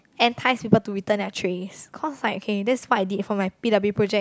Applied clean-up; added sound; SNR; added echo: none; none; none; none.